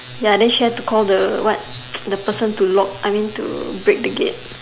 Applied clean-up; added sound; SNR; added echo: none; none; none; none.